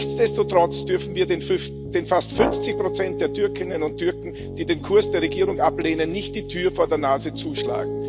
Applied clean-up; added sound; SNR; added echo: none; Piano + Brass instrument; 6 dB; none.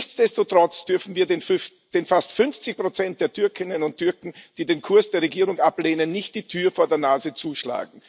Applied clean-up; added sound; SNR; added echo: none; none; none; none.